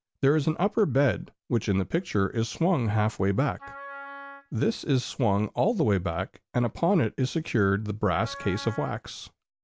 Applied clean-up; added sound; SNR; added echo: none; Wind instrument, woodwind instrument; 17 dB; none.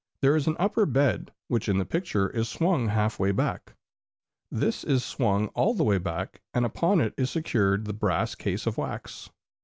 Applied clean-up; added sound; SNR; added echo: none; none; none; none.